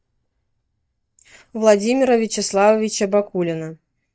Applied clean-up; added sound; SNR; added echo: neural mask model DeepFilterNet 3.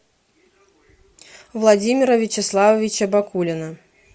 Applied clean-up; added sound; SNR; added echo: none; none; none; none.